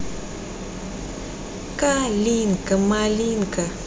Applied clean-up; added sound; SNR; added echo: none; none; none; none.